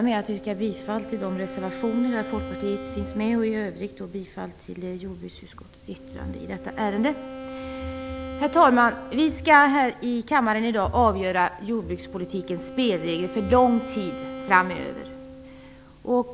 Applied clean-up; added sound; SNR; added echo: none; Wind instrument, woodwind instrument; 13 dB; none.